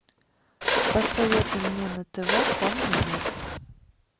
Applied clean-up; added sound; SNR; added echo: none; Bird; -1 dB; none.